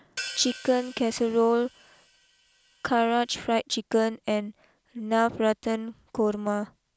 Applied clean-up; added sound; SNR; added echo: none; Crash cymbal / Hi-hat; 16 dB; none.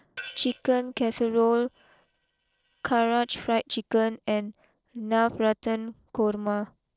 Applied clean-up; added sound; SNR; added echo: neural separator model SepFormer DNS4.